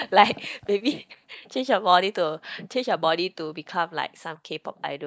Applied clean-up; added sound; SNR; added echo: neural mask model DeepFilterNet 3.